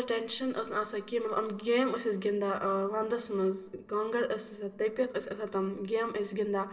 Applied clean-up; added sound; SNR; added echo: none; none; none; reverberation time 2.6 s.